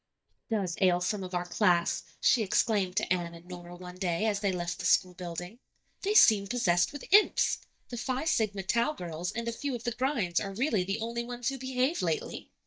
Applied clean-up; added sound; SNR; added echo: neural mask model DeepFilterNet 3.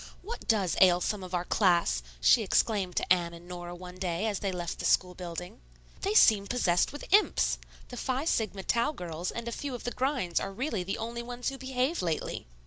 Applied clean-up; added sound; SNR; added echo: none; none; none; none.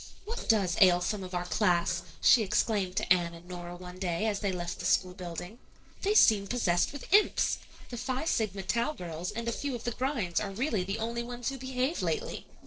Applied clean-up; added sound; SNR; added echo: neural separator model SepFormer DNS4.